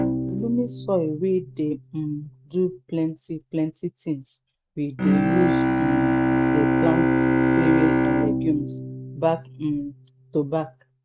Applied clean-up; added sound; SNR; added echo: neural mask model RNNoise.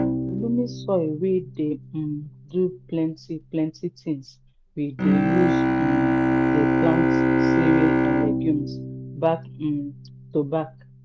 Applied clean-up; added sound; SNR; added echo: none; Bowed string instrument; -2 dB; none.